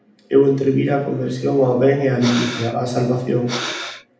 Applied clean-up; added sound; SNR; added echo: none; Breathing; 11 dB; reverberation time 0.8 s.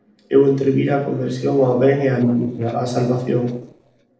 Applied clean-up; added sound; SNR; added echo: neural separator model SepFormer DNS4.